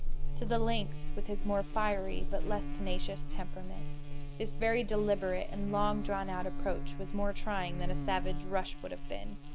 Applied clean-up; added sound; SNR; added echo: none; Buzz; -4 dB; none.